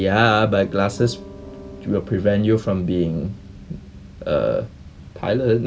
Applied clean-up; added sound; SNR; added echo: none; Piano; 20 dB; none.